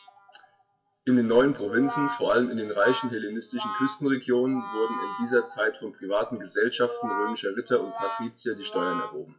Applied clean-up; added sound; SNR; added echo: classical method WPE with log-MMSE.